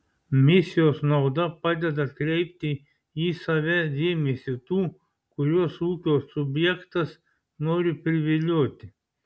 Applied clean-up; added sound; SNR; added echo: none; none; none; none.